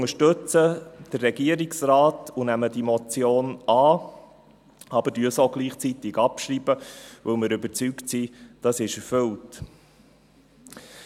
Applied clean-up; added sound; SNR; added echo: none; none; none; none.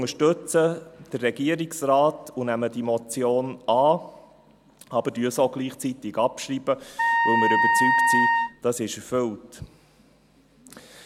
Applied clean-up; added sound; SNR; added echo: none; Wind instrument, woodwind instrument; -4 dB; none.